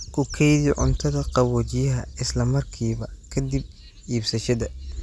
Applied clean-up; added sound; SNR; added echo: none; none; none; none.